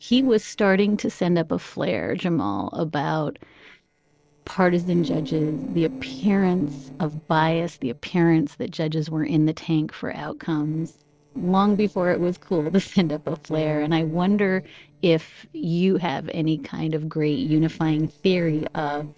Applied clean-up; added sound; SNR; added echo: neural separator model SepFormer DNS4.